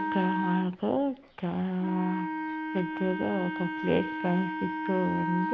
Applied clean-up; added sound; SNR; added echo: none; Wind instrument, woodwind instrument; 4 dB; none.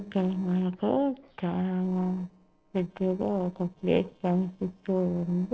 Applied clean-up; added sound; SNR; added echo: neural separator model SepFormer DNS4.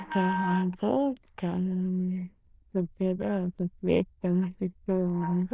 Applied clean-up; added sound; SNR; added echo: neural diffusion model UNIVERSE++.